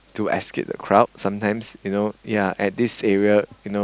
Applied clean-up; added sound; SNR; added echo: none; none; none; none.